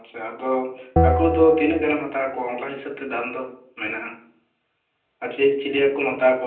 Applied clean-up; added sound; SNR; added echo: none; Bell; 1 dB; reverberation time 0.6 s.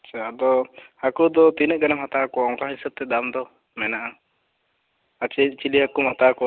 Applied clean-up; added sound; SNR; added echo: none; none; none; none.